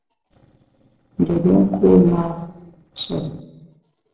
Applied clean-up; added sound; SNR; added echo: neural separator model SepFormer DNS4.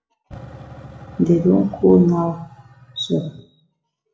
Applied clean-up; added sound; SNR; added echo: classical method WPE with log-MMSE.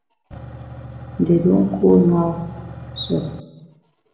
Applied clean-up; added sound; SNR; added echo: none; Engine / Truck / Car; 14 dB; reverberation time 0.9 s.